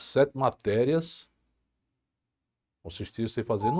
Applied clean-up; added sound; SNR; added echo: neural mask model RNNoise.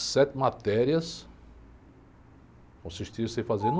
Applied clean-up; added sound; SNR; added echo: none; Bird vocalization, bird call, bird song; 12 dB; none.